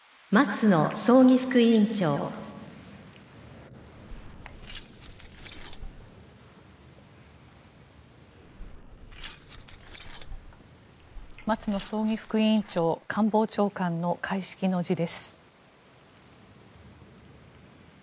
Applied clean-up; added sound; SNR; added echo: neural mask model Resemble Enhance denoiser.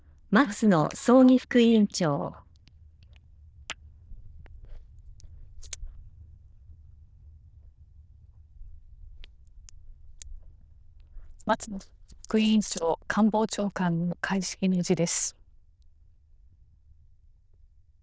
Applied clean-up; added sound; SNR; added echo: neural diffusion model UNIVERSE++.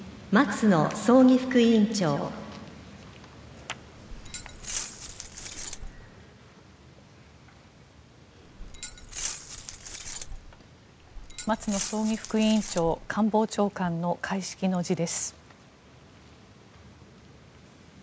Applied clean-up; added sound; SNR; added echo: none; Glass; 11 dB; none.